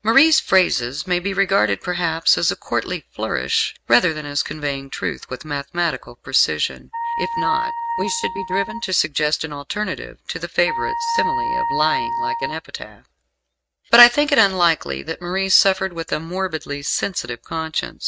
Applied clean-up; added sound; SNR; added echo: neural mask model RNNoise.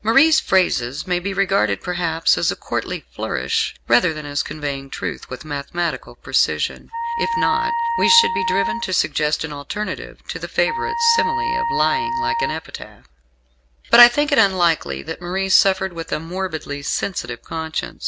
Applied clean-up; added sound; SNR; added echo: none; Wind instrument, woodwind instrument; 2 dB; none.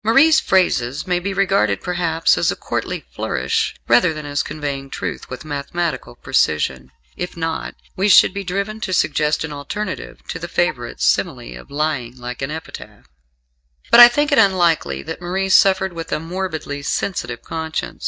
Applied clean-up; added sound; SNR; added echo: neural mask model DeepFilterNet 3.